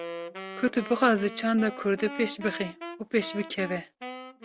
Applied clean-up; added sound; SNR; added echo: none; Wind instrument, woodwind instrument; 12 dB; none.